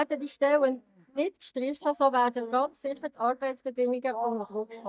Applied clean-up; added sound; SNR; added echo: neural mask model DeepFilterNet 3.